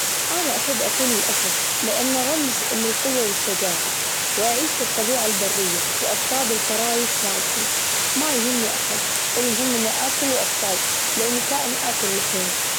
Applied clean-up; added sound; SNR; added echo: none; Water; -5 dB; none.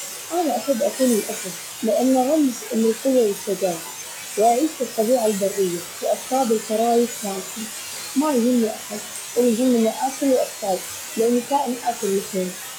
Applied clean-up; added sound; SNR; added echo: classical method log-MMSE.